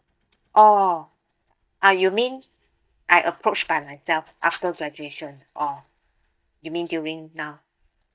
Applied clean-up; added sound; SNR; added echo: neural mask model DeepFilterNet 3.